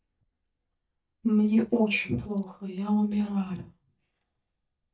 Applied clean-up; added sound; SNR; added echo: neural mask model DeepFilterNet 3.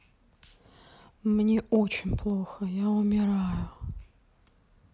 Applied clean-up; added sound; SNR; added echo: none; none; none; none.